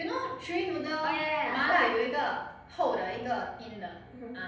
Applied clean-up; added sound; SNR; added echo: none; none; none; reverberation time 0.8 s.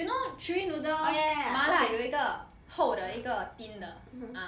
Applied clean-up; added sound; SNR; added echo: none; none; none; none.